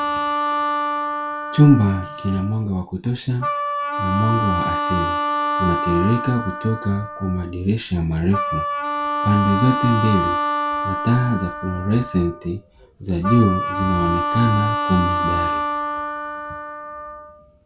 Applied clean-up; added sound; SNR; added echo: none; Wind instrument, woodwind instrument; 3 dB; reverberation time 0.2 s.